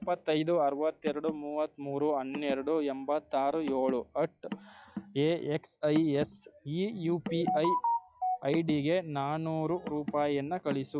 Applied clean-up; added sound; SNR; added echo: classical method log-MMSE.